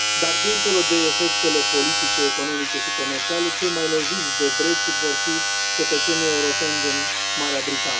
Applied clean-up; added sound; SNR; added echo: none; Domestic sounds, home sounds; -4 dB; reverberation time 0.2 s.